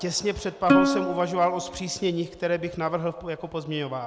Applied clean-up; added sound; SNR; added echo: none; Plucked string instrument; 1 dB; none.